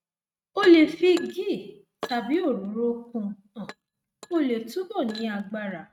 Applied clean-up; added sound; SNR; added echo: neural mask model RNNoise.